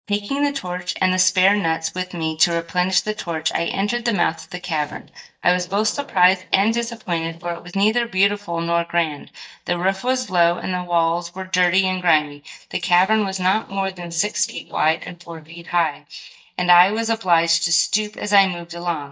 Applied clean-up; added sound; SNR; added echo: neural mask model DeepFilterNet 3.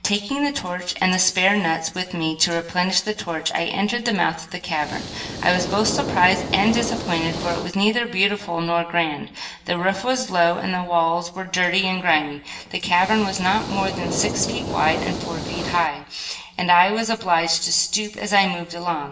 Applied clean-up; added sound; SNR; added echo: none; Hiss; 7 dB; reverberation time 0.9 s.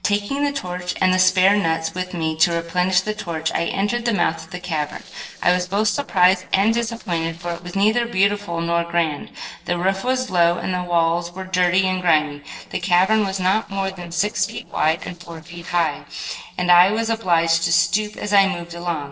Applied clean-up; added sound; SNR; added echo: neural separator model SepFormer DNS4.